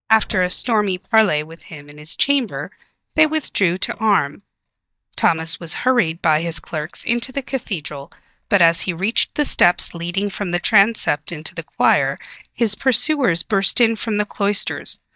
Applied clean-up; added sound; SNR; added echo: neural mask model DeepFilterNet 3.